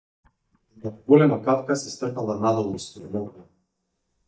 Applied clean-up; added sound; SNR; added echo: neural mask model DeepFilterNet 3.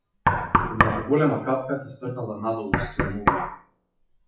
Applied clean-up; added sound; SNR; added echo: classical method WPE with log-MMSE.